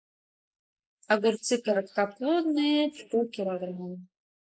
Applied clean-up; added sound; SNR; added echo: neural mask model Resemble Enhance denoiser.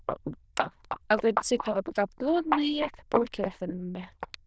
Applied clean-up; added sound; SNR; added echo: neural diffusion model UNIVERSE++.